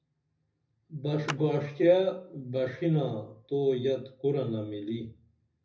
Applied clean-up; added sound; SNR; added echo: none; Clapping; 15 dB; reverberation time 0.4 s.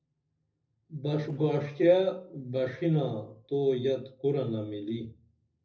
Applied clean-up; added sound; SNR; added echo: neural separator model SepFormer DNS4.